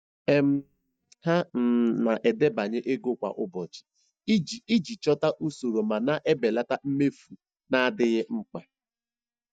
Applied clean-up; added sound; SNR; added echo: neural mask model DeepFilterNet 3.